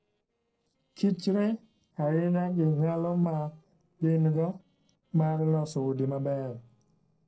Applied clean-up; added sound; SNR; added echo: neural separator model SepFormer DNS4.